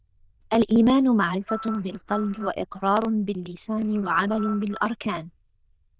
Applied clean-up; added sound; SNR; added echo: neural diffusion model UNIVERSE++.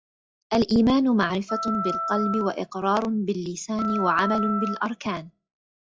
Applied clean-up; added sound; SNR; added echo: classical method log-MMSE.